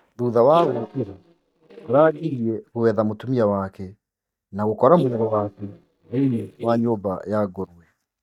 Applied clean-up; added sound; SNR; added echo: neural mask model DeepFilterNet 3.